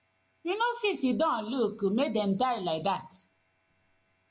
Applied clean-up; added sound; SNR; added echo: none; none; none; none.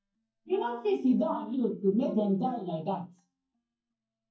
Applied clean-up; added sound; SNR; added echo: neural mask model DeepFilterNet 3.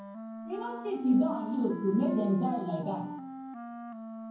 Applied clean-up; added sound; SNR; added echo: none; Wind instrument, woodwind instrument; 10 dB; reverberation time 0.9 s.